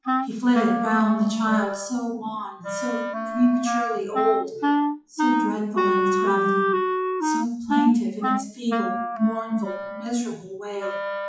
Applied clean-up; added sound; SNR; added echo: classical method WPE with log-MMSE.